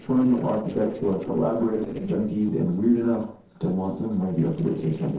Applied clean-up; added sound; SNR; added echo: neural separator model SepFormer DNS4.